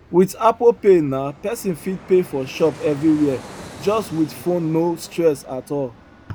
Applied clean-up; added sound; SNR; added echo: none; Fixed-wing aircraft, airplane; 20 dB; none.